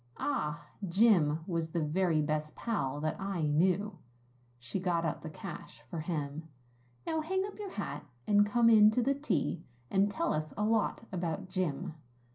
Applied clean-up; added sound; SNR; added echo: none; none; none; reverberation time 0.3 s.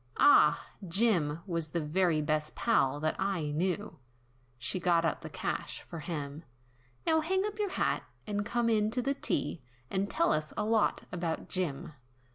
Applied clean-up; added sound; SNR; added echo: none; none; none; none.